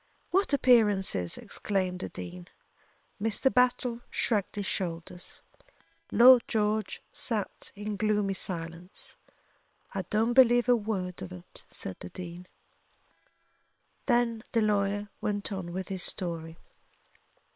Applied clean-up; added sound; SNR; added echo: neural separator model SepFormer WHAM!.